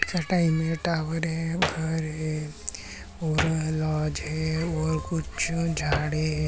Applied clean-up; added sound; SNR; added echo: none; Hands; 11 dB; none.